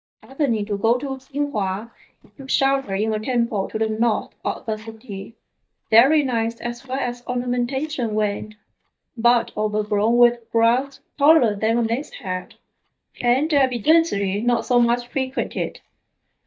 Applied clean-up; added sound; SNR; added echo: neural mask model DeepFilterNet 3.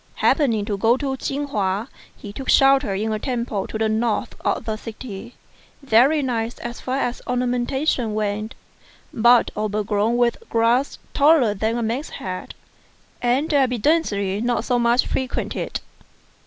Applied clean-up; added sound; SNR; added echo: none; none; none; none.